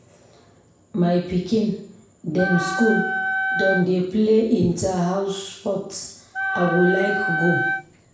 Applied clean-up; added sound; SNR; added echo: none; Wind instrument, woodwind instrument; 2 dB; reverberation time 0.6 s.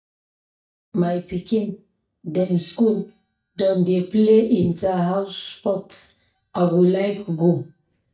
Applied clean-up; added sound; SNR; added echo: neural mask model DeepFilterNet 3.